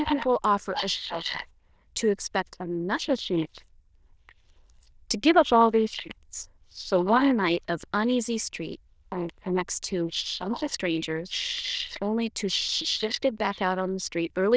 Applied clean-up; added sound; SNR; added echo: neural diffusion model UNIVERSE++.